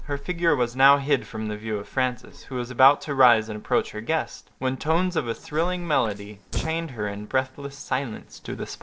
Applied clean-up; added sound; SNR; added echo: neural separator model SepFormer DNS4.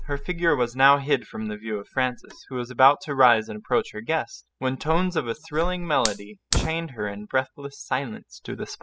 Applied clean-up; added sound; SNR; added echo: classical method spectral subtraction.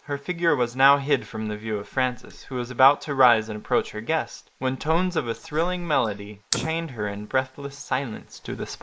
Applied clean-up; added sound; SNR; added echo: neural mask model Resemble Enhance denoiser.